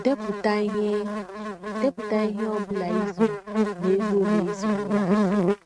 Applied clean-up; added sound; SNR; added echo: neural mask model RNNoise.